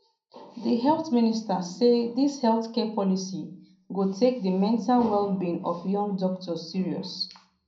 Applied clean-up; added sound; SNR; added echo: none; none; none; reverberation time 0.6 s.